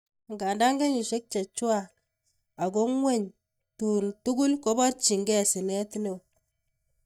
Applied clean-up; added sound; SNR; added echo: neural mask model DeepFilterNet 3.